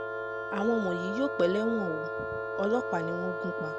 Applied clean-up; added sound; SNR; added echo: none; Wind instrument, woodwind instrument + Wind instrument, woodwind instrument; 3 dB; none.